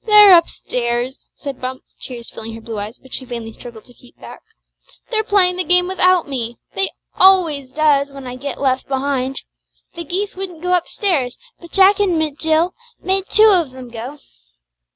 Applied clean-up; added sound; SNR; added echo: none; none; none; none.